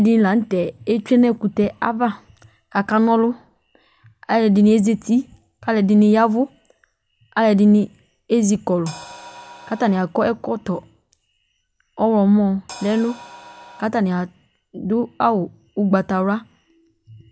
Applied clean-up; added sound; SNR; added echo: none; Crash cymbal; 18 dB; none.